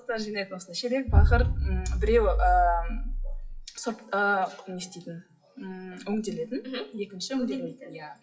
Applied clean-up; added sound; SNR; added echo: classical method WPE with log-MMSE.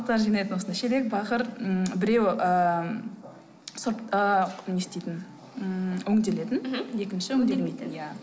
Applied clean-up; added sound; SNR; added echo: none; none; none; none.